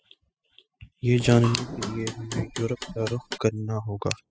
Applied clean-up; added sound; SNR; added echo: classical method spectral subtraction.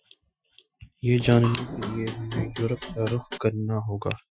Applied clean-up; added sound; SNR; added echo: classical method Wiener filter.